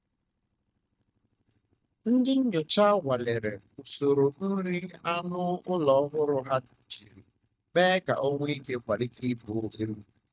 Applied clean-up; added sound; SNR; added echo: neural mask model DeepFilterNet 3.